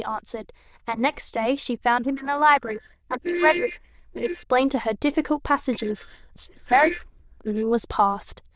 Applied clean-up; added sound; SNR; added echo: neural diffusion model UNIVERSE++.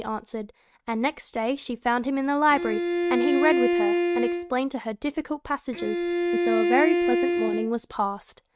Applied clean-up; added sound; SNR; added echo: neural mask model RNNoise.